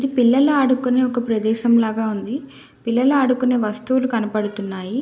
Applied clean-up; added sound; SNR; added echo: none; none; none; none.